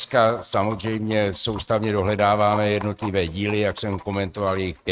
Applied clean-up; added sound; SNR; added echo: neural mask model RNNoise.